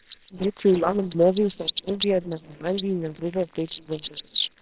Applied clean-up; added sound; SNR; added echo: neural separator model SepFormer WHAMR!.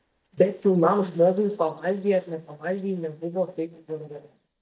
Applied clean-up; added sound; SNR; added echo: neural mask model DeepFilterNet 3.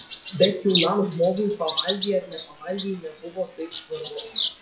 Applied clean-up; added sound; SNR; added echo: classical method WPE with log-MMSE.